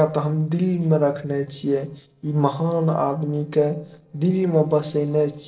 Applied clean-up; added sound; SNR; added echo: neural separator model SepFormer DNS4.